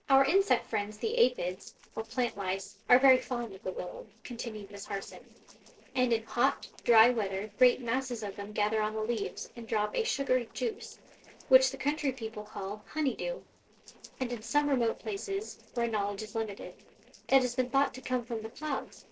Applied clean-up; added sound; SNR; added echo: neural separator model SepFormer DNS4.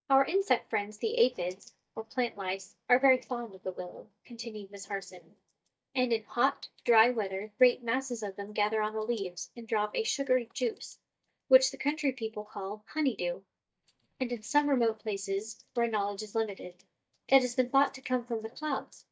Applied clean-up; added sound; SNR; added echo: neural mask model DeepFilterNet 3.